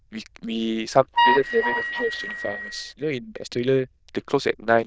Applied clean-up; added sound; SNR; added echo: neural diffusion model UNIVERSE++.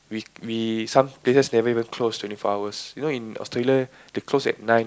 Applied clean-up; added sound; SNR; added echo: none; none; none; none.